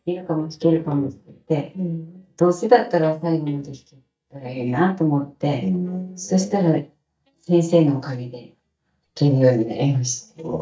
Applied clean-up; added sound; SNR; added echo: neural mask model DeepFilterNet 3.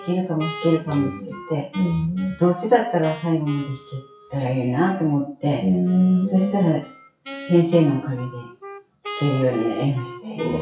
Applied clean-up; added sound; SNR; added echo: classical method WPE with log-MMSE.